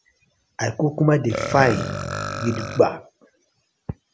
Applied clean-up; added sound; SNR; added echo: none; Burping, eructation; 7 dB; none.